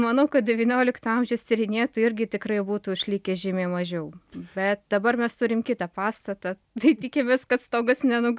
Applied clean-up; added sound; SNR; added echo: none; none; none; none.